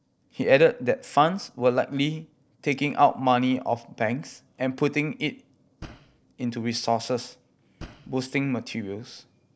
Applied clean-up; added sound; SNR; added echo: neural separator model SepFormer DNS4.